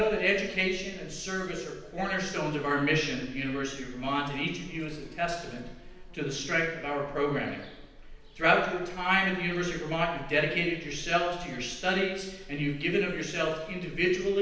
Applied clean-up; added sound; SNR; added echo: none; Bird vocalization, bird call, bird song; 16 dB; reverberation time 0.9 s.